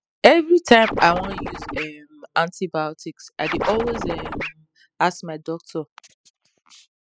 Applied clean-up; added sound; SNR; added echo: classical method spectral subtraction.